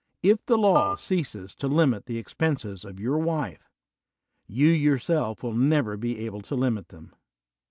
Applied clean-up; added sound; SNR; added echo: none; Telephone; 9 dB; none.